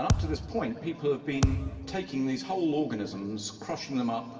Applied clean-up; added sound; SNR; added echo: none; Thump, thud; 1 dB; reverberation time 2.2 s.